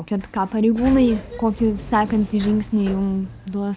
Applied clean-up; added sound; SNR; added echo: none; Sliding door; 14 dB; none.